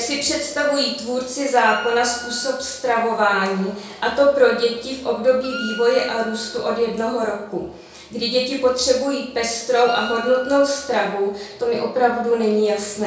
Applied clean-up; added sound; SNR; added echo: none; Wind instrument, woodwind instrument; 13 dB; reverberation time 0.5 s.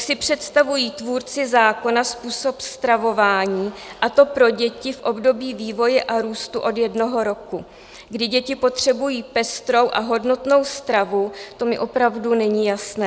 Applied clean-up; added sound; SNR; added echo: none; none; none; none.